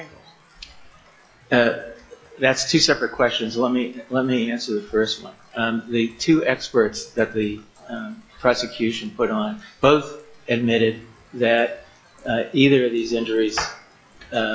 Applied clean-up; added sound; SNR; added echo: classical method log-MMSE.